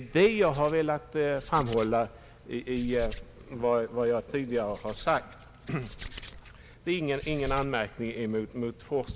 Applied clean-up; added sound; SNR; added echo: none; Hands; 14 dB; none.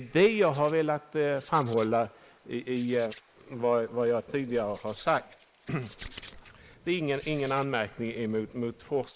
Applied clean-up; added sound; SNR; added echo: neural mask model Resemble Enhance denoiser.